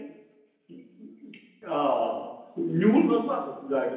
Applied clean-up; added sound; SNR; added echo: none; none; none; reverberation time 0.9 s.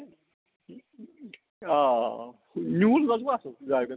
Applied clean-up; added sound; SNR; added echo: none; none; none; none.